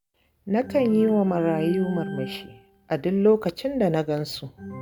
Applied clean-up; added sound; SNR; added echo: none; Organ; 13 dB; none.